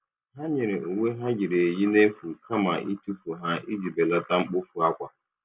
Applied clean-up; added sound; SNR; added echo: none; none; none; none.